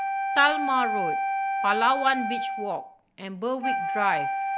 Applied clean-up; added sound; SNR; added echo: none; Wind instrument, woodwind instrument; 1 dB; none.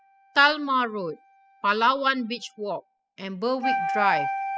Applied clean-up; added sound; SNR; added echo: classical method spectral subtraction.